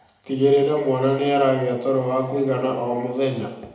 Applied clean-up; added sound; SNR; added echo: none; none; none; reverberation time 0.8 s.